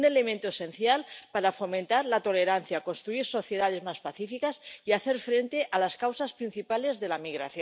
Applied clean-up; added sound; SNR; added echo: none; none; none; none.